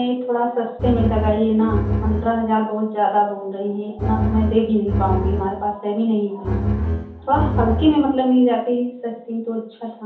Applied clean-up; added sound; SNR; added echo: none; Bowed string instrument; 2 dB; reverberation time 0.5 s.